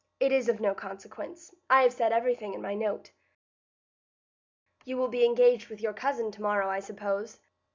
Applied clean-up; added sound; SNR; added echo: none; none; none; none.